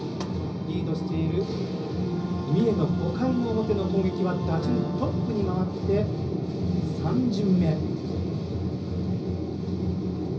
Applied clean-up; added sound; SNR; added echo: none; Electric guitar; 19 dB; reverberation time 0.5 s.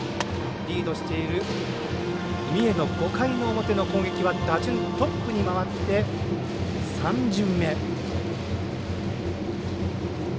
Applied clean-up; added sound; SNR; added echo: none; none; none; none.